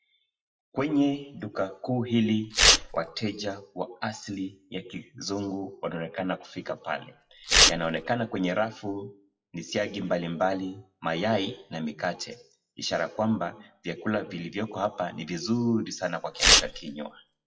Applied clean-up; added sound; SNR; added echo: classical method WPE with log-MMSE.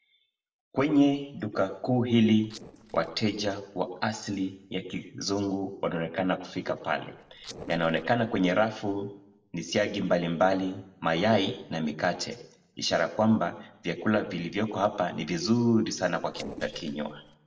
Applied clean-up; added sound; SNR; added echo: neural separator model SepFormer DNS4.